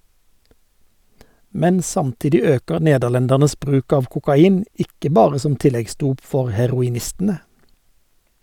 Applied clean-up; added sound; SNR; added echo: none; none; none; none.